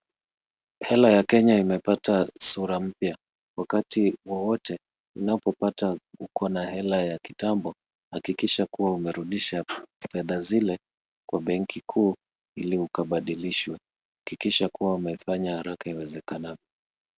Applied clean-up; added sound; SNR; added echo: none; none; none; none.